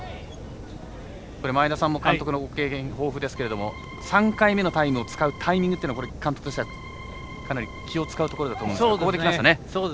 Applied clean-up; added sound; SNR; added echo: none; Organ; 18 dB; none.